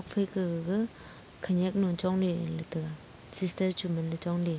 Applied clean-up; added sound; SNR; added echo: none; none; none; none.